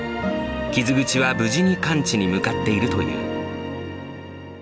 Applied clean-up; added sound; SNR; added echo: none; none; none; none.